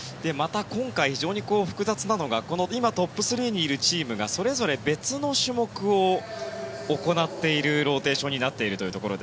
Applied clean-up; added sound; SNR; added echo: none; none; none; none.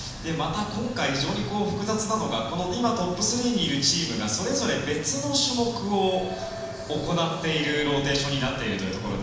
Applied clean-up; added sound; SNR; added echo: none; Gull, seagull / Ocean; 18 dB; reverberation time 1.1 s.